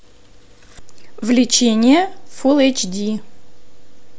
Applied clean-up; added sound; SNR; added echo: none; Mechanisms / Bicycle; 11 dB; none.